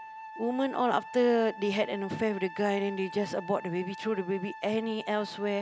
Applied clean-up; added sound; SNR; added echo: none; Wind instrument, woodwind instrument; 14 dB; none.